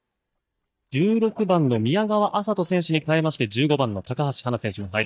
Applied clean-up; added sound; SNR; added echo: neural mask model DeepFilterNet 3.